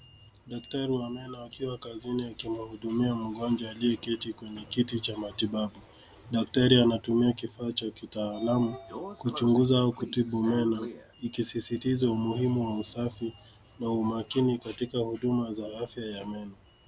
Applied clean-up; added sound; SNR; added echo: none; Sliding door; 20 dB; none.